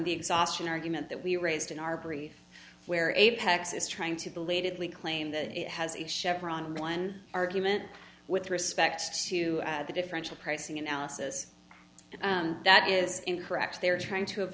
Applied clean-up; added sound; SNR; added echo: none; none; none; none.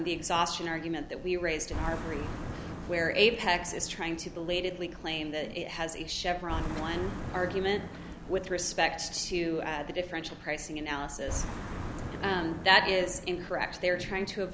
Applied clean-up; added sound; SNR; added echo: none; Car passing by; 9 dB; none.